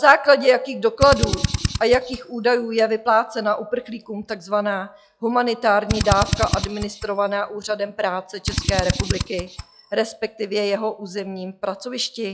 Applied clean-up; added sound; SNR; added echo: classical method log-MMSE.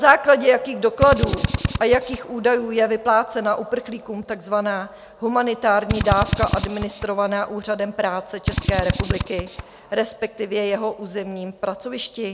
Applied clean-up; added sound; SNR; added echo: none; Drill; 3 dB; none.